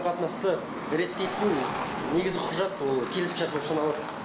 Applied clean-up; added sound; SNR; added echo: none; Squeak; 17 dB; reverberation time 0.7 s.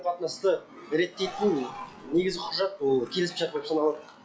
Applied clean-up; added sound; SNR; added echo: classical method WPE with log-MMSE.